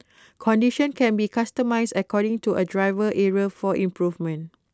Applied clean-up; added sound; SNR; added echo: none; none; none; none.